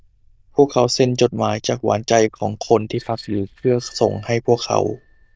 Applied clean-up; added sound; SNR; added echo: neural diffusion model UNIVERSE++.